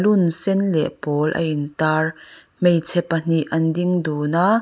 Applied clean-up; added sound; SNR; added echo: none; none; none; none.